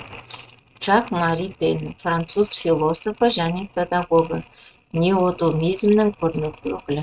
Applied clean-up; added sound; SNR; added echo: neural mask model RNNoise.